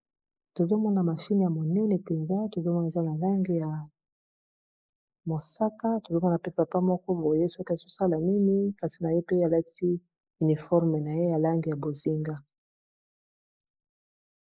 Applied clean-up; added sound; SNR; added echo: neural mask model Resemble Enhance denoiser.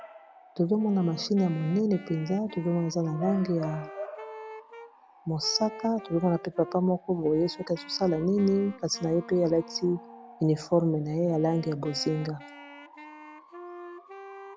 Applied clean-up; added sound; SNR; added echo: none; Wind instrument, woodwind instrument + Bark / Motor vehicle (road) / Siren; 16 dB; none.